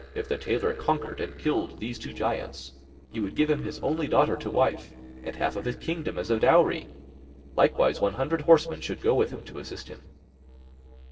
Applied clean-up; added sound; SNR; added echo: neural separator model SepFormer DNS4.